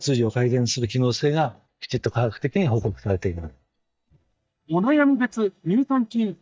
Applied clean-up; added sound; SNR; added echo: neural mask model DeepFilterNet 3.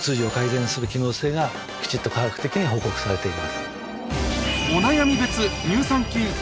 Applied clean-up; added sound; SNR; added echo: none; none; none; none.